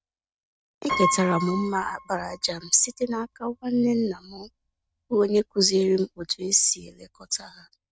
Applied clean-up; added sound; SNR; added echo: neural mask model RNNoise.